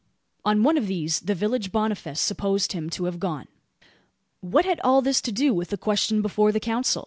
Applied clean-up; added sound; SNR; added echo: none; none; none; none.